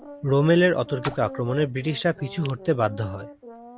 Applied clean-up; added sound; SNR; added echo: none; Brass instrument + Splash, splatter; 16 dB; none.